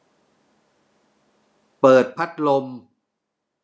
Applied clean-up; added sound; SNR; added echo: none; none; none; none.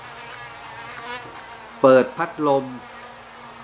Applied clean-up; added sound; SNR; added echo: none; Buzz; 15 dB; none.